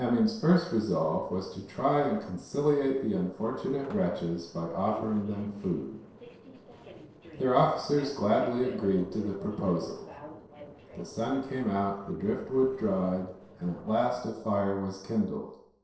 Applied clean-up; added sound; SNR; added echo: neural separator model SepFormer DNS4.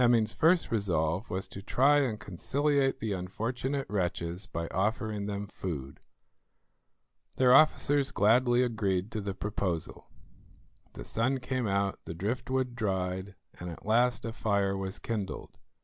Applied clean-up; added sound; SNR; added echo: none; none; none; none.